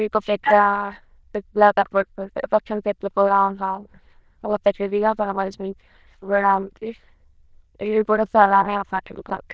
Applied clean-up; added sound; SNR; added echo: neural diffusion model UNIVERSE++.